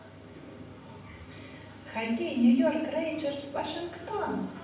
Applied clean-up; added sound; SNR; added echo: none; none; none; reverberation time 0.7 s.